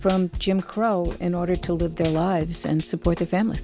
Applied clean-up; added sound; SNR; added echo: none; Drum / Drum kit; 13 dB; none.